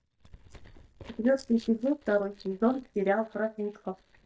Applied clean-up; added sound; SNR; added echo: neural mask model DeepFilterNet 3.